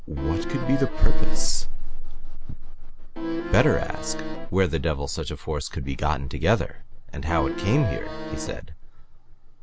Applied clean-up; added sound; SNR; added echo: none; Accordion; 11 dB; none.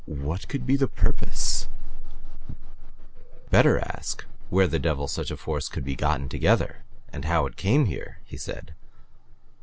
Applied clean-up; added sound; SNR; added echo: none; none; none; none.